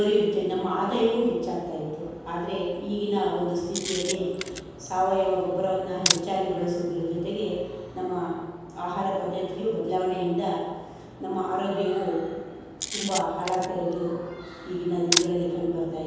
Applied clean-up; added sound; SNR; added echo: none; Camera; 6 dB; reverberation time 1.2 s.